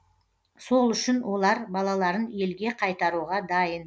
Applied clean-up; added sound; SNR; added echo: none; none; none; none.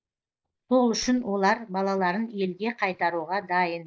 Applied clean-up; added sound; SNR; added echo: neural mask model DeepFilterNet 3.